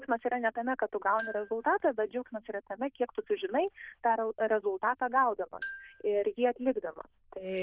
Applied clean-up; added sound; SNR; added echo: neural diffusion model UNIVERSE++.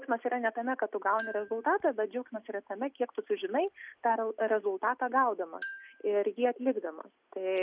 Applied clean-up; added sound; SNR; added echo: none; Marimba, xylophone; 17 dB; none.